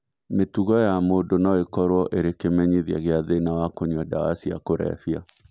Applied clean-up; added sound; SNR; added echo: none; none; none; none.